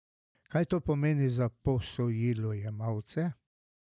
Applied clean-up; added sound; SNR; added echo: none; none; none; none.